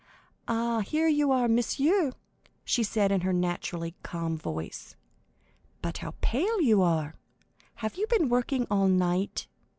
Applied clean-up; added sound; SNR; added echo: none; none; none; none.